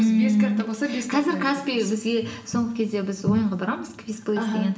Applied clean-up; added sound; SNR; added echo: none; none; none; reverberation time 2.0 s.